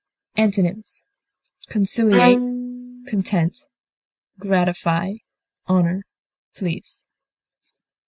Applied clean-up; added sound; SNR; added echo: neural mask model RNNoise.